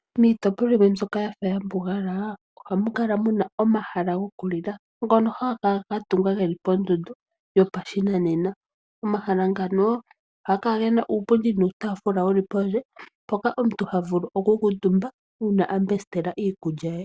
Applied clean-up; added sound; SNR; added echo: none; none; none; none.